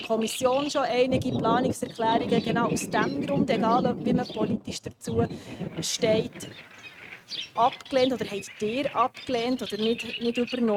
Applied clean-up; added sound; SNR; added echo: neural mask model RNNoise.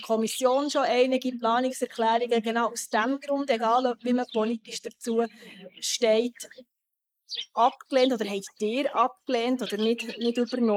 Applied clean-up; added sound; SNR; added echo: neural mask model Resemble Enhance denoiser.